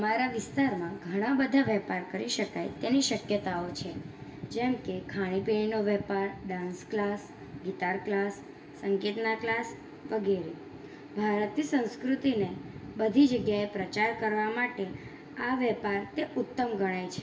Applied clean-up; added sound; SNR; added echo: none; none; none; reverberation time 0.6 s.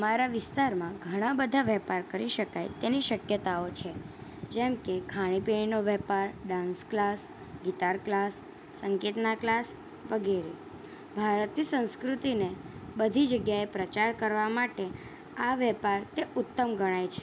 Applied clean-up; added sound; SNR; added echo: none; none; none; none.